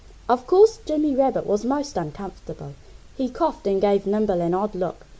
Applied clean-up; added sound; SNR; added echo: none; none; none; none.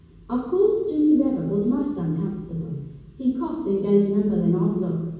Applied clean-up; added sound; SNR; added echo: none; none; none; reverberation time 1.2 s.